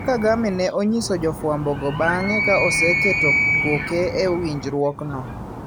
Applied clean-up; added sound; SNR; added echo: none; Animal; 2 dB; none.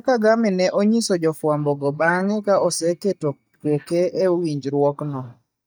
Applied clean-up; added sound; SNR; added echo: neural mask model DeepFilterNet 3.